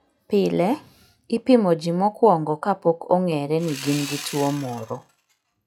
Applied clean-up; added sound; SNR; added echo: classical method log-MMSE.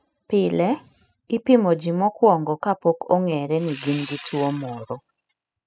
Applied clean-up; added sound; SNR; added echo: classical method spectral subtraction.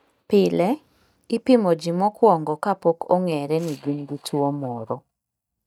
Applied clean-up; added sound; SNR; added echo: neural mask model DeepFilterNet 3.